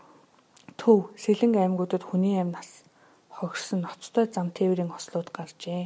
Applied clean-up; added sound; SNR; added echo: none; none; none; none.